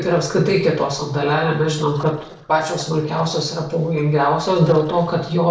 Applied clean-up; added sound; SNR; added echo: neural separator model SepFormer DNS4.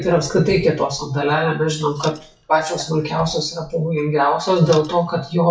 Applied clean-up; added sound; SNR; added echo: classical method WPE with log-MMSE.